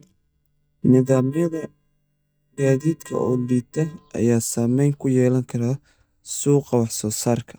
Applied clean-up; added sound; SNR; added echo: neural mask model DeepFilterNet 3.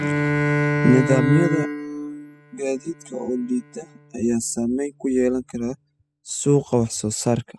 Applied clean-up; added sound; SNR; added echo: classical method spectral subtraction.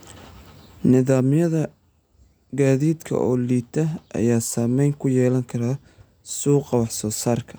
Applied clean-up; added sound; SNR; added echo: none; none; none; none.